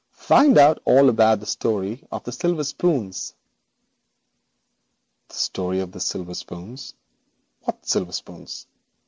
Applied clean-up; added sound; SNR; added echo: none; none; none; none.